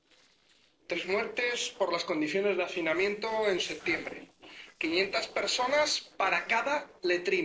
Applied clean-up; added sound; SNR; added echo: neural separator model SepFormer DNS4.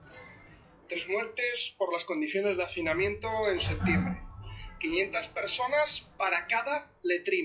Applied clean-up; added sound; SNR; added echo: classical method WPE with log-MMSE.